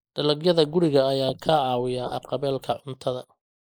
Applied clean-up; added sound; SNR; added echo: neural mask model Resemble Enhance denoiser.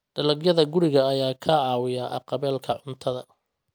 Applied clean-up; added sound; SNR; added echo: none; none; none; none.